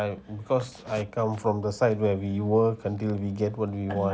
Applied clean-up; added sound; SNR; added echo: none; none; none; none.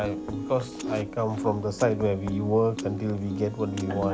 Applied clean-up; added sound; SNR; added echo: none; Piano; 8 dB; none.